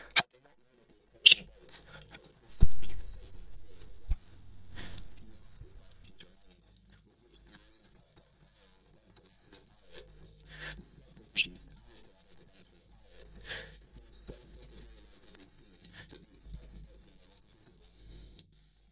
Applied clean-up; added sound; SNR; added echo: neural mask model DeepFilterNet 3.